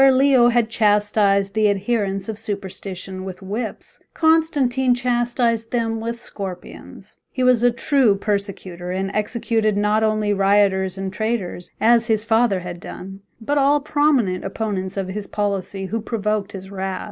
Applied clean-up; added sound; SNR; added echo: none; none; none; none.